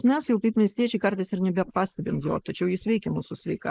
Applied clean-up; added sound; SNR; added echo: neural mask model Resemble Enhance denoiser.